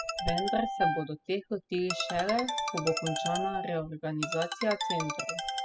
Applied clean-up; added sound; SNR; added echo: classical method spectral subtraction.